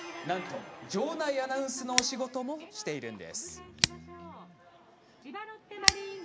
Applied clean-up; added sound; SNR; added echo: none; Scissors; 0 dB; none.